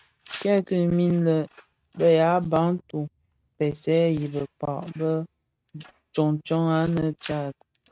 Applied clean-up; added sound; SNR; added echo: neural mask model RNNoise.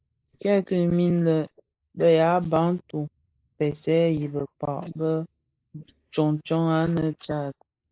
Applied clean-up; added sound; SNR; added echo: neural mask model Resemble Enhance denoiser.